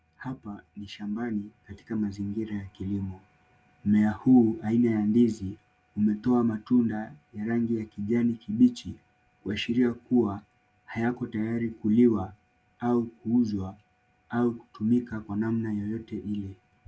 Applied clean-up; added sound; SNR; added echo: none; none; none; none.